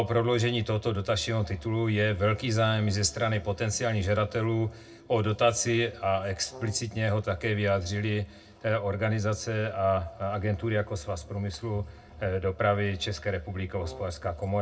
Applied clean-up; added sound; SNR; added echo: none; Brass instrument; 18 dB; reverberation time 0.2 s.